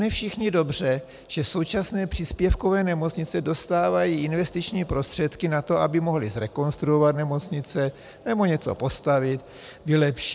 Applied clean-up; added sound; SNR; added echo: none; none; none; none.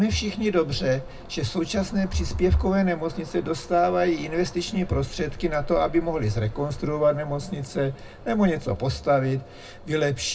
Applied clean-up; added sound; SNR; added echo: none; Cricket / Motor vehicle (road); 14 dB; reverberation time 0.2 s.